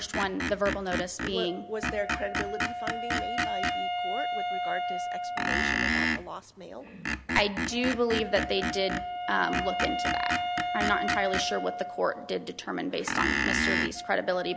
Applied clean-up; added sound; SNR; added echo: none; Screech + Wind instrument, woodwind instrument; -1 dB; none.